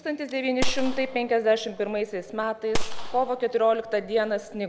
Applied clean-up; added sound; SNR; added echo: none; Gunshot, gunfire; 3 dB; none.